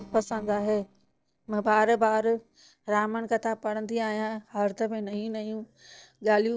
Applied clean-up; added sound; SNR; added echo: neural separator model SepFormer DNS4.